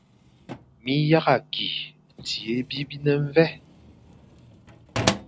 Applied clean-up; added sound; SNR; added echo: none; Drawer open or close; 9 dB; none.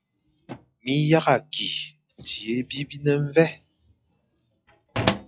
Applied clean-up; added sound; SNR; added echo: classical method log-MMSE.